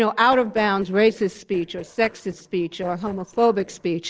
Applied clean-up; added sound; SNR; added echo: neural separator model SepFormer DNS4.